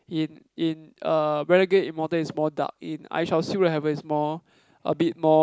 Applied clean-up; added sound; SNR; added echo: none; none; none; none.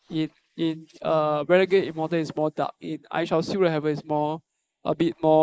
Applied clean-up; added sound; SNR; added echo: neural mask model Resemble Enhance denoiser.